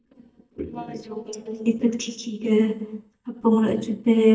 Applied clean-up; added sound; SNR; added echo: neural mask model DeepFilterNet 3.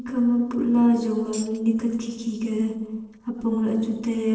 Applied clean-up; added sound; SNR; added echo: neural separator model SepFormer DNS4.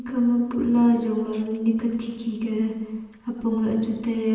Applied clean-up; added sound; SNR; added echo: none; Tambourine; 19 dB; reverberation time 1.2 s.